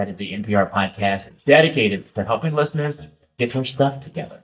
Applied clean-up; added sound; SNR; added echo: neural mask model DeepFilterNet 3.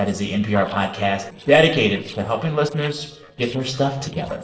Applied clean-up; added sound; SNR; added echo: neural separator model SepFormer DNS4.